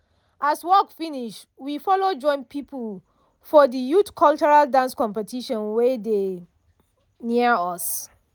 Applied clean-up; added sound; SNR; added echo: none; none; none; none.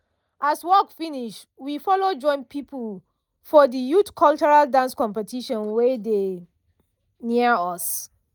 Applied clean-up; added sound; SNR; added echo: neural mask model DeepFilterNet 3.